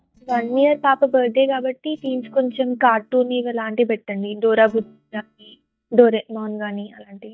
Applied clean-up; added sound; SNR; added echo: neural mask model DeepFilterNet 3.